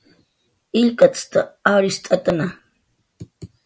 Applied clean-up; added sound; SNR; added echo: none; none; none; none.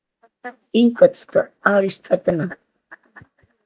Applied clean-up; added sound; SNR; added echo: neural mask model DeepFilterNet 3.